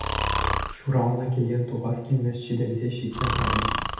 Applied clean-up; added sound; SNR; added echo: none; Breathing; 2 dB; reverberation time 0.8 s.